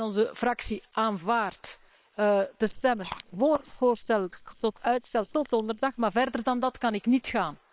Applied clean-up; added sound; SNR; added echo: neural separator model SepFormer WHAM!.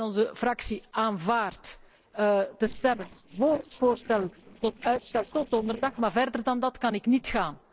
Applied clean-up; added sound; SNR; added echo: neural separator model SepFormer DNS4.